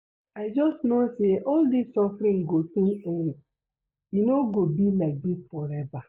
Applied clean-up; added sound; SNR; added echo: neural mask model DeepFilterNet 3.